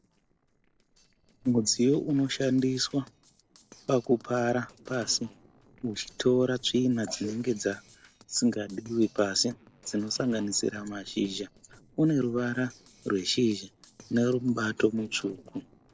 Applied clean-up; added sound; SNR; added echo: neural separator model SepFormer DNS4.